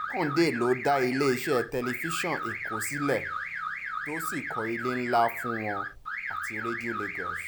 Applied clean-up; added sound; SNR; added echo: none; Alarm / Car; 4 dB; none.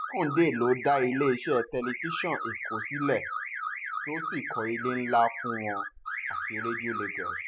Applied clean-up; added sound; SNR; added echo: classical method spectral subtraction.